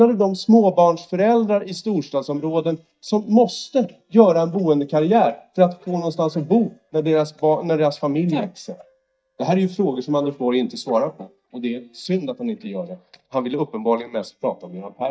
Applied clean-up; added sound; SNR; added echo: neural mask model DeepFilterNet 3.